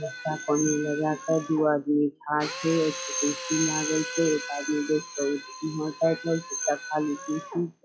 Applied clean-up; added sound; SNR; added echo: classical method WPE with log-MMSE.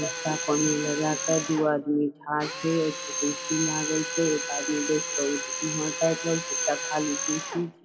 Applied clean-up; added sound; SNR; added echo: none; Drill; 4 dB; reverberation time 1.6 s.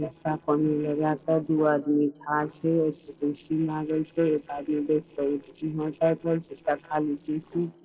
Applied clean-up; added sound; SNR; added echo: neural separator model SepFormer DNS4.